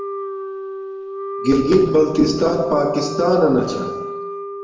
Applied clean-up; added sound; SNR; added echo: none; Wind instrument, woodwind instrument; 9 dB; reverberation time 1.0 s.